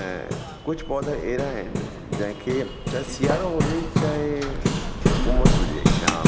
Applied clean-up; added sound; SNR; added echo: none; Hammer; -5 dB; none.